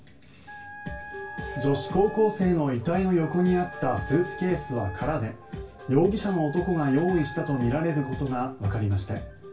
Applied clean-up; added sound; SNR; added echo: none; Wind instrument, woodwind instrument; 15 dB; reverberation time 0.2 s.